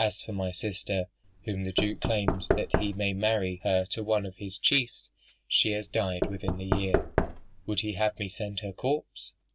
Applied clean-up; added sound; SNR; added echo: none; Knock / Wood; 1 dB; none.